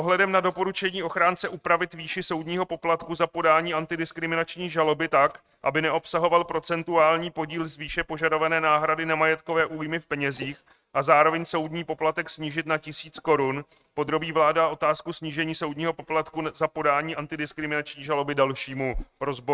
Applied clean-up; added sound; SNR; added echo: neural mask model RNNoise.